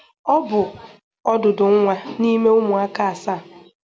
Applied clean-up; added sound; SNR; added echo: none; none; none; none.